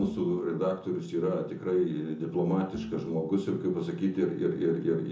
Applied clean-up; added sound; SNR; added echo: none; Bowed string instrument; 16 dB; reverberation time 0.5 s.